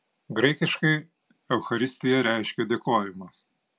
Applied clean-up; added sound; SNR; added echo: none; none; none; none.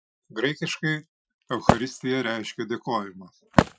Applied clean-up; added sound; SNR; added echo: classical method Wiener filter.